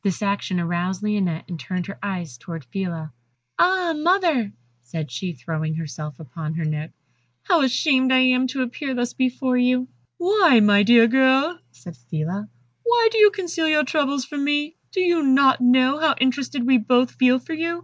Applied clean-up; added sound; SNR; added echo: neural mask model Resemble Enhance denoiser.